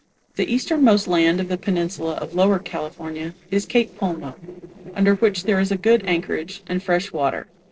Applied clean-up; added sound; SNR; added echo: neural separator model SepFormer DNS4.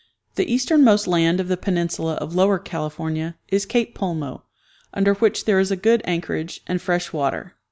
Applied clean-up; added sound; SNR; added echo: none; none; none; none.